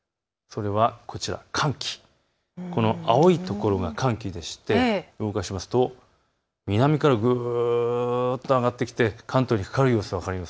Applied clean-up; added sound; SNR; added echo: none; none; none; none.